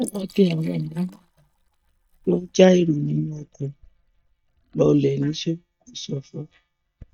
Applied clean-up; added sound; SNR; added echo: neural mask model DeepFilterNet 3.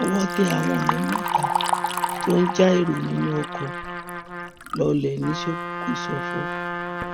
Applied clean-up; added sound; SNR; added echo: none; Liquid + Trumpet; 3 dB; none.